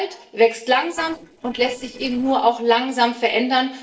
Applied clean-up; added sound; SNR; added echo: neural separator model SepFormer DNS4.